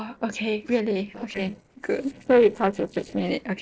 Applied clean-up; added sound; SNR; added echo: neural separator model SepFormer DNS4.